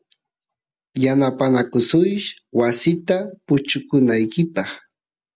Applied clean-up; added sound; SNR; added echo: none; none; none; none.